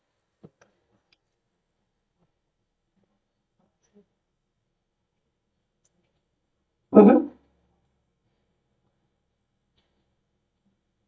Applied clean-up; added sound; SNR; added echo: neural mask model DeepFilterNet 3.